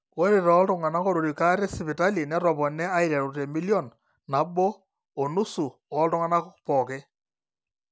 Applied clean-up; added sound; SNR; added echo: none; none; none; none.